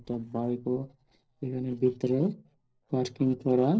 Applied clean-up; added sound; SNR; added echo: neural separator model SepFormer DNS4.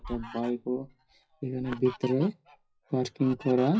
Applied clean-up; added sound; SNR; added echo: classical method WPE with log-MMSE.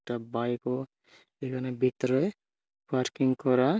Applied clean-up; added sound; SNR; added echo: none; none; none; none.